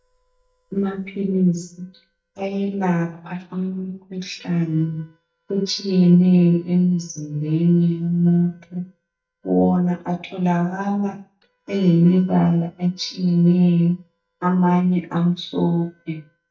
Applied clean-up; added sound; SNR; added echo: neural mask model DeepFilterNet 3.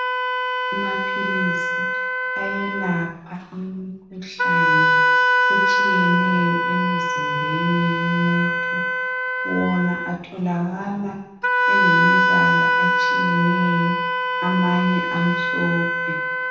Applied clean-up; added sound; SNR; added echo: none; Wind instrument, woodwind instrument; -4 dB; reverberation time 0.8 s.